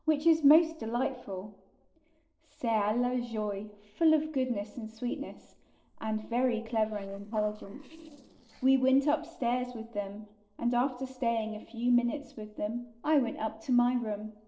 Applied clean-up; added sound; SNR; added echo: neural separator model SepFormer DNS4.